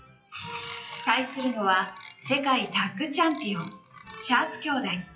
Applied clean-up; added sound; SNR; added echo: classical method WPE with log-MMSE.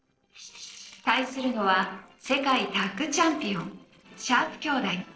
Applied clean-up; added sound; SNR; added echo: neural separator model SepFormer DNS4.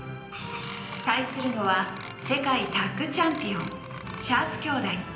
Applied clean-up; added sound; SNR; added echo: none; Clock; 15 dB; reverberation time 0.8 s.